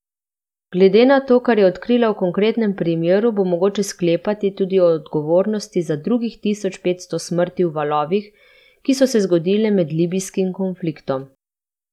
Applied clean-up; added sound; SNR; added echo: none; none; none; none.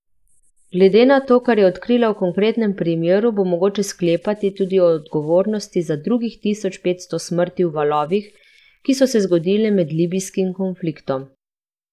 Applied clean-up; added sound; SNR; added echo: neural mask model Resemble Enhance denoiser.